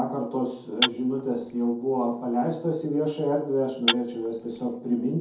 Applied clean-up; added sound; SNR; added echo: none; Tap / Glass; 2 dB; reverberation time 0.6 s.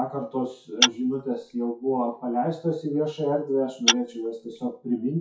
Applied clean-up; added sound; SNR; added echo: classical method WPE with log-MMSE.